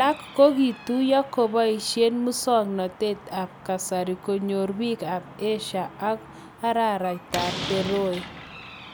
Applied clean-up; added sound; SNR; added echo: none; Slam; 14 dB; none.